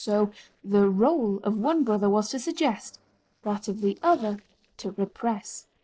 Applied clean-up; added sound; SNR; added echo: neural separator model SepFormer DNS4.